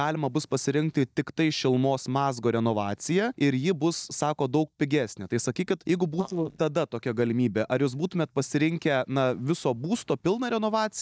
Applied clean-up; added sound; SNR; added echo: neural mask model DeepFilterNet 3.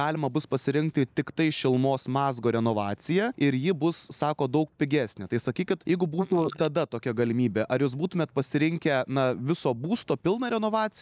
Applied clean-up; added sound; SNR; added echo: neural mask model Resemble Enhance denoiser.